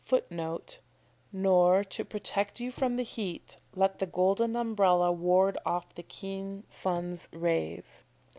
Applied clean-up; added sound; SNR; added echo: none; none; none; none.